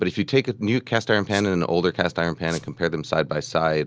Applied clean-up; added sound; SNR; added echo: none; Squeak; 19 dB; none.